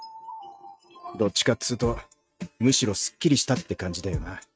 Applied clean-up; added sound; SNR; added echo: neural mask model RNNoise.